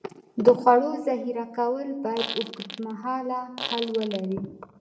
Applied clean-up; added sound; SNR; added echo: none; Fart; 11 dB; reverberation time 0.7 s.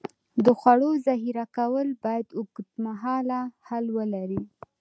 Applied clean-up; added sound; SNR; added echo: none; none; none; none.